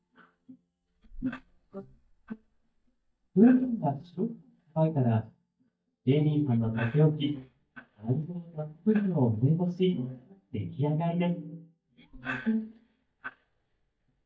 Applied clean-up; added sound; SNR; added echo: neural mask model DeepFilterNet 3.